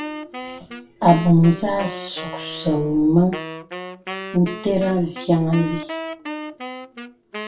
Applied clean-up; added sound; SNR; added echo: none; Wind instrument, woodwind instrument; 12 dB; reverberation time 0.2 s.